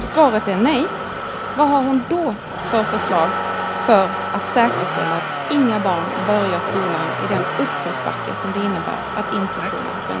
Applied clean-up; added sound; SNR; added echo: none; Motor vehicle (road); 3 dB; none.